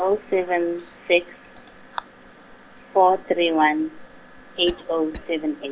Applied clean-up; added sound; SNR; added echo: none; Cough; 18 dB; none.